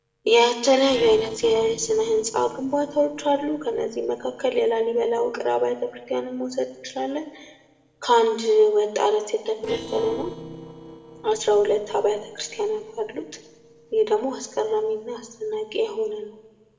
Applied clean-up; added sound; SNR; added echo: neural separator model SepFormer DNS4.